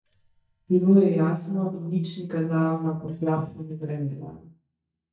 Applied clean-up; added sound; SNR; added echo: neural mask model DeepFilterNet 3.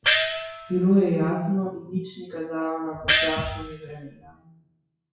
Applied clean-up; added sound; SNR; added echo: classical method WPE with log-MMSE.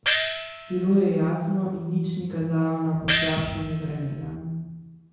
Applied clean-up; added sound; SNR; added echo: none; Gong; 3 dB; reverberation time 0.9 s.